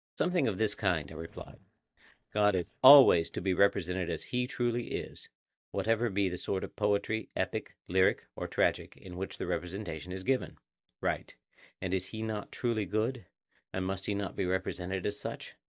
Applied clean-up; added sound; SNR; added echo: neural mask model DeepFilterNet 3.